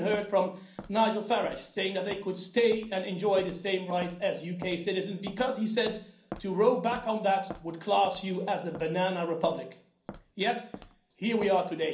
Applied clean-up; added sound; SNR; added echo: none; Walk, footsteps; 18 dB; reverberation time 0.6 s.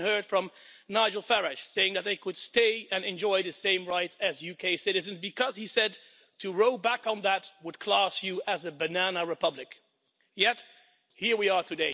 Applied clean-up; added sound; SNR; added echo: none; none; none; none.